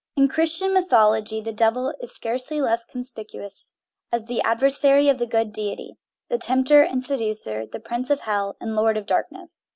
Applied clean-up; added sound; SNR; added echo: none; none; none; none.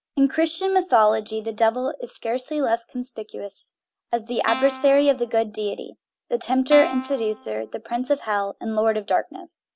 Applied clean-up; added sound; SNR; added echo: none; Guitar; 10 dB; none.